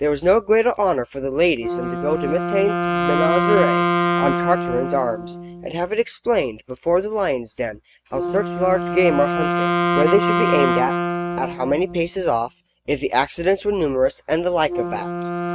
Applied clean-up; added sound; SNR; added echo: neural mask model RNNoise.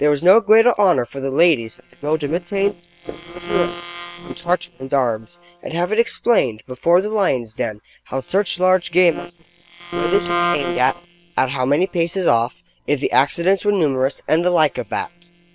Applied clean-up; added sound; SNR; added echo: neural separator model SepFormer WHAM!.